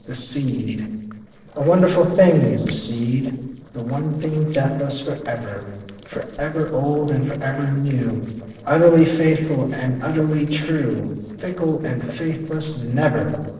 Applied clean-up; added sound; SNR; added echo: neural separator model SepFormer DNS4.